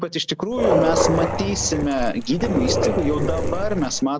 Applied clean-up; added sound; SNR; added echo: none; Dog; 0 dB; none.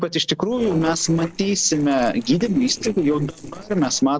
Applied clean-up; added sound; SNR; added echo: neural separator model SepFormer DNS4.